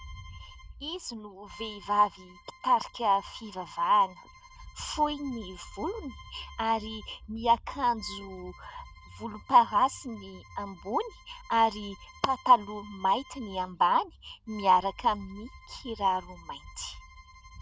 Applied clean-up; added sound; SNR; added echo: none; Bowed string instrument + Bird; 19 dB; none.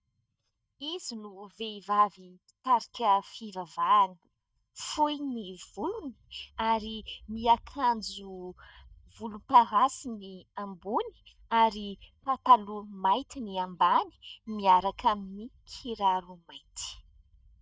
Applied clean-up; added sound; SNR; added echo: neural mask model DeepFilterNet 3.